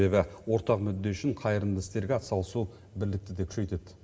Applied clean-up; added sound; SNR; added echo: none; none; none; reverberation time 1.7 s.